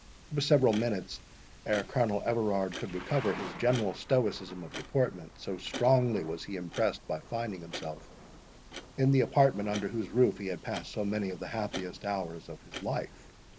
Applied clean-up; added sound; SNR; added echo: none; Clock + Thunder / Rain; 15 dB; none.